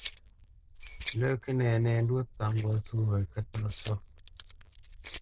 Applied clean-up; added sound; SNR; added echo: neural diffusion model UNIVERSE++.